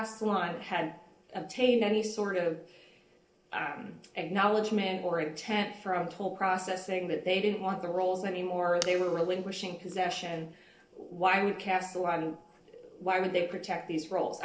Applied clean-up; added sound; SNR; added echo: neural separator model SepFormer DNS4.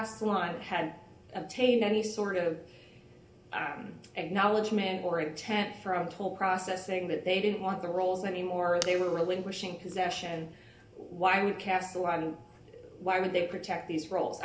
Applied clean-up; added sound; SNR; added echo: none; Fire; 14 dB; reverberation time 0.3 s.